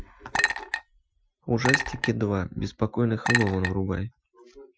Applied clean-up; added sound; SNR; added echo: classical method Wiener filter.